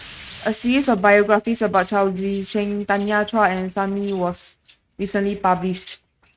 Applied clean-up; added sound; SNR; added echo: neural mask model RNNoise.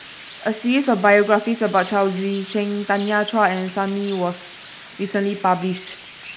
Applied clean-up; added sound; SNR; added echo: neural mask model Resemble Enhance denoiser.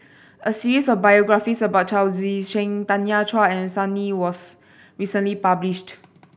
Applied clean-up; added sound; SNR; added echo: none; none; none; none.